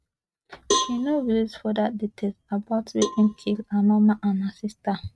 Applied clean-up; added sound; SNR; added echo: neural mask model RNNoise.